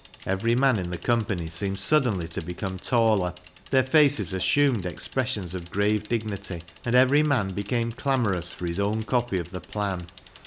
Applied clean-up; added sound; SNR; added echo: none; Bicycle; 17 dB; none.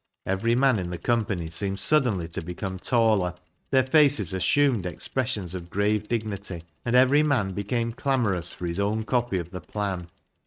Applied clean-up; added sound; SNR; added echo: neural mask model RNNoise.